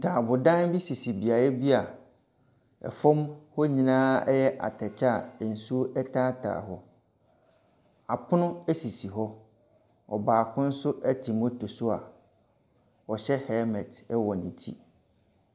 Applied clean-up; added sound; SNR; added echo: none; none; none; none.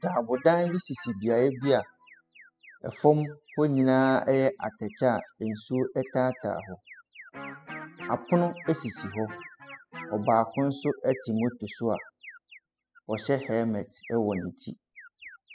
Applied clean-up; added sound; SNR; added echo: classical method spectral subtraction.